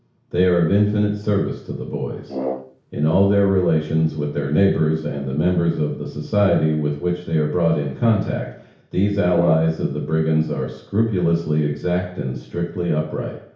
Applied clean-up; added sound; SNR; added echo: none; Brass instrument; 10 dB; reverberation time 0.6 s.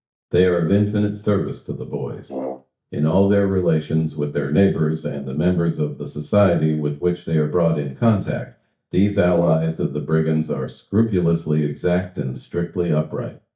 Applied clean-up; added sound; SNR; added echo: neural mask model DeepFilterNet 3.